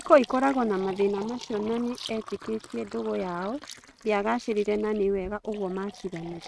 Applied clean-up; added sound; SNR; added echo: neural mask model RNNoise.